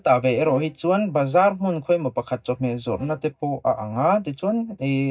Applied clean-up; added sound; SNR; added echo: neural mask model DeepFilterNet 3.